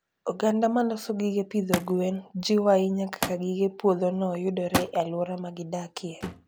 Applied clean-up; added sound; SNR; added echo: none; Thump, thud; 11 dB; none.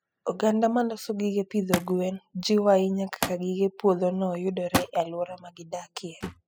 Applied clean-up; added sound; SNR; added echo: classical method spectral subtraction.